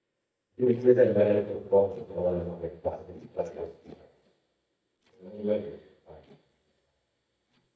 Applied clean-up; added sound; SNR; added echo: neural mask model DeepFilterNet 3.